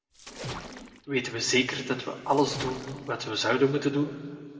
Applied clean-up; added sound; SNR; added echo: none; Splash, splatter; 14 dB; reverberation time 1.9 s.